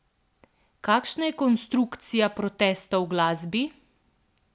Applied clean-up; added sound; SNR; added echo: none; none; none; none.